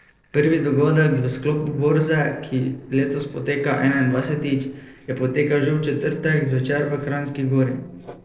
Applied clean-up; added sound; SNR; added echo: neural separator model SepFormer DNS4.